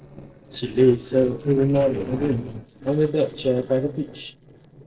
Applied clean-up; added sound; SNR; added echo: neural separator model SepFormer DNS4.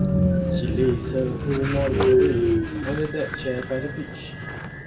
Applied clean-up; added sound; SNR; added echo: none; Train; -4 dB; reverberation time 1.8 s.